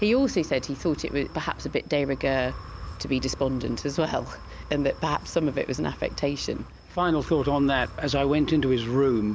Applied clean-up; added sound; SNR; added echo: none; Wind; 14 dB; none.